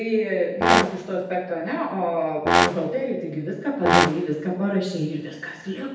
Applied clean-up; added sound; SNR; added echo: none; Brass instrument; -2 dB; reverberation time 0.8 s.